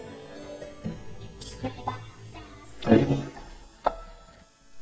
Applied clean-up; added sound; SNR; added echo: neural mask model DeepFilterNet 3.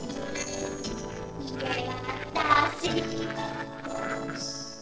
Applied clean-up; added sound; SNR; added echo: neural separator model SepFormer DNS4.